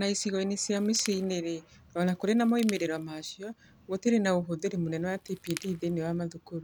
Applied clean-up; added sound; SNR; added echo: none; Crackle; 18 dB; none.